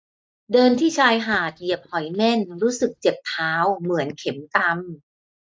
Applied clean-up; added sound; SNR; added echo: neural mask model DeepFilterNet 3.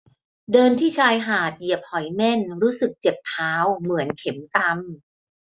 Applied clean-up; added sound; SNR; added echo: none; none; none; none.